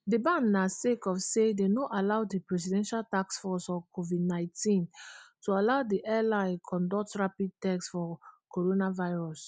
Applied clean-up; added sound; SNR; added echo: none; none; none; none.